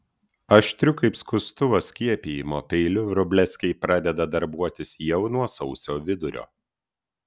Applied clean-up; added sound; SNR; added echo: none; none; none; none.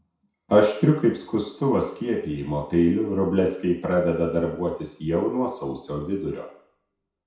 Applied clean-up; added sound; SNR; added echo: none; none; none; reverberation time 0.6 s.